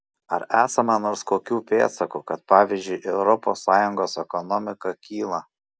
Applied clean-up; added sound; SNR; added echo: none; none; none; none.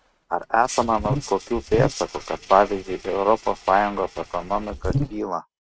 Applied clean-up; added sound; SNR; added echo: neural mask model RNNoise.